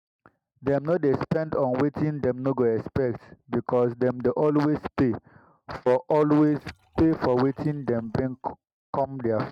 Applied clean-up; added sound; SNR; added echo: neural mask model RNNoise.